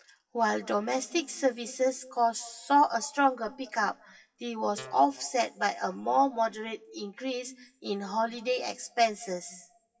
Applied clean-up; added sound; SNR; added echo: classical method WPE with log-MMSE.